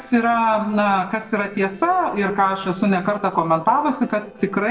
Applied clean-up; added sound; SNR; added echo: neural separator model SepFormer DNS4.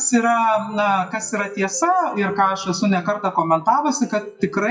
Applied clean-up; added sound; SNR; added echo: classical method WPE with log-MMSE.